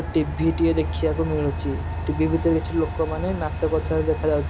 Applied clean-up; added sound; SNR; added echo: none; Train; 4 dB; none.